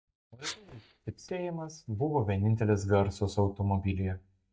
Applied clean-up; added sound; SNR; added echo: neural mask model DeepFilterNet 3.